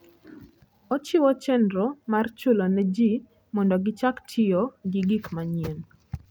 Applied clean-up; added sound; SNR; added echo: none; none; none; none.